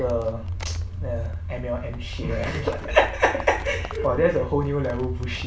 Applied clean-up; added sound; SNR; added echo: none; Livestock, farm animals, working animals; 15 dB; reverberation time 0.3 s.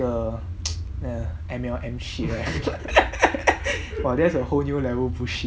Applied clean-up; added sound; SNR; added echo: none; none; none; none.